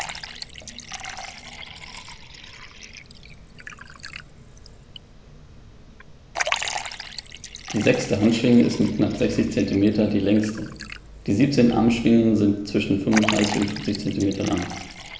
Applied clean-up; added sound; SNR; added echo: none; Liquid; 12 dB; reverberation time 0.7 s.